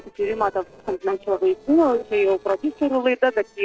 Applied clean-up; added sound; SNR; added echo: neural separator model SepFormer DNS4.